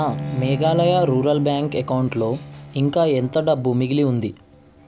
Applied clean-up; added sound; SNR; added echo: none; Bowed string instrument; 11 dB; none.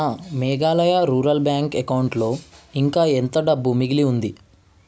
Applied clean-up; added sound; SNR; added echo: none; none; none; none.